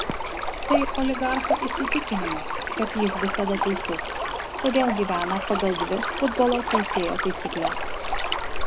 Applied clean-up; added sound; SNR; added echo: none; Stream; 0 dB; none.